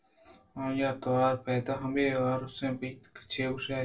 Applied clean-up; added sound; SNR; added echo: none; none; none; reverberation time 0.2 s.